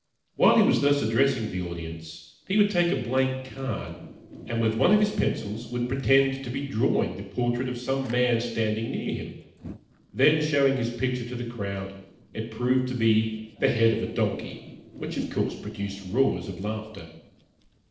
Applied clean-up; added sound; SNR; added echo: neural separator model SepFormer DNS4.